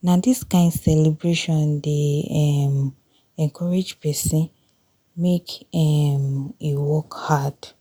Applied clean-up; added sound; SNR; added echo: none; none; none; none.